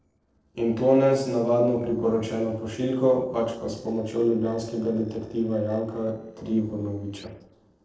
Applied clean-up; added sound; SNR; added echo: neural separator model SepFormer DNS4.